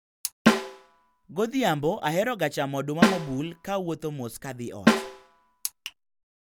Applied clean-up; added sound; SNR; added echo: none; Snare drum; -3 dB; none.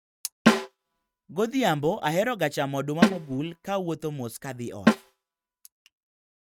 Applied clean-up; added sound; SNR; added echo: neural mask model RNNoise.